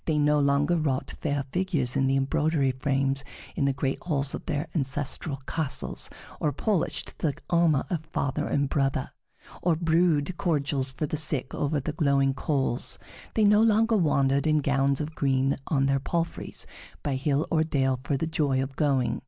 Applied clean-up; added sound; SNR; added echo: none; none; none; none.